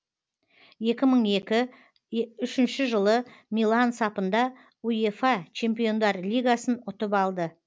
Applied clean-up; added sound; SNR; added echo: none; none; none; none.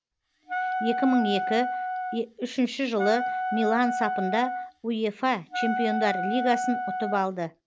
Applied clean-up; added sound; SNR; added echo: none; Wind instrument, woodwind instrument; 3 dB; none.